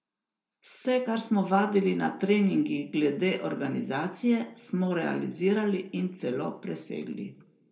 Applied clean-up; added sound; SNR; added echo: none; none; none; reverberation time 1.0 s.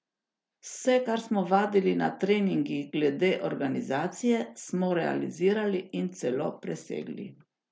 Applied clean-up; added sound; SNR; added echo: none; none; none; none.